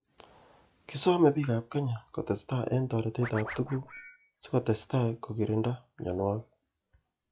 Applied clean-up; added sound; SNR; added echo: classical method log-MMSE.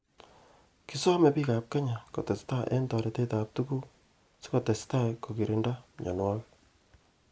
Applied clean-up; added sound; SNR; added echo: none; none; none; none.